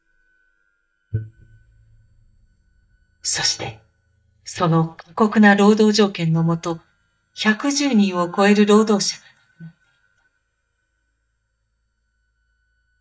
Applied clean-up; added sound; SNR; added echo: neural mask model DeepFilterNet 3.